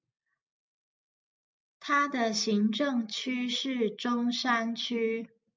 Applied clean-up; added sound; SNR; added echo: none; none; none; none.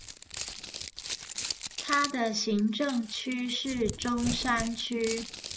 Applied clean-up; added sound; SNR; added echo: none; Crumpling, crinkling; 8 dB; none.